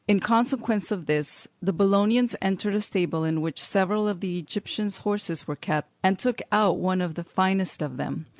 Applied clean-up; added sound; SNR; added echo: none; none; none; none.